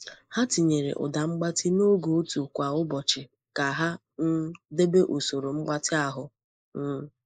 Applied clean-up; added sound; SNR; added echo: neural mask model Resemble Enhance denoiser.